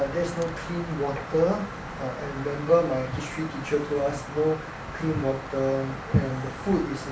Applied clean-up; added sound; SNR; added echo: none; none; none; none.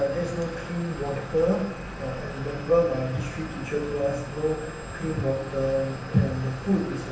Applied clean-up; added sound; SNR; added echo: none; Engine; 14 dB; reverberation time 0.8 s.